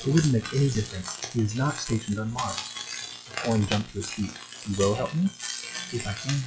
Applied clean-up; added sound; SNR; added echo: classical method log-MMSE.